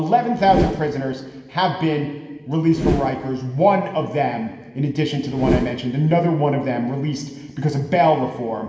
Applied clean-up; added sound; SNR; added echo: none; Whoosh, swoosh, swish; 6 dB; reverberation time 1.4 s.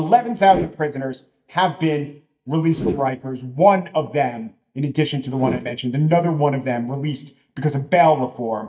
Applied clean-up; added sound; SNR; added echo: neural mask model DeepFilterNet 3.